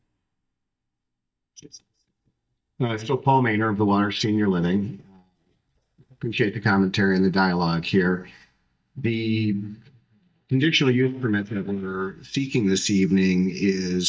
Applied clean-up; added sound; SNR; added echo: neural mask model DeepFilterNet 3.